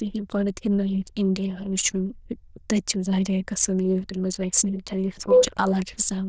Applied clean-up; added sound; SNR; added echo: neural diffusion model UNIVERSE++.